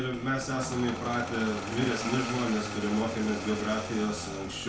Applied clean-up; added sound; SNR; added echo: none; Engine starting; 6 dB; reverberation time 0.3 s.